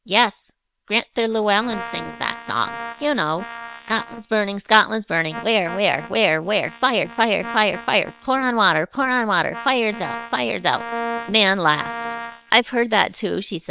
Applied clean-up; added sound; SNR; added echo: neural separator model SepFormer WHAM!.